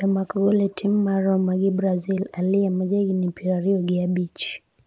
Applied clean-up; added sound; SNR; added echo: none; none; none; none.